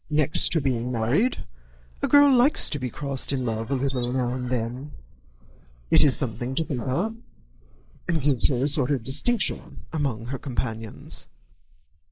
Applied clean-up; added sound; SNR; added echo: neural mask model Resemble Enhance denoiser.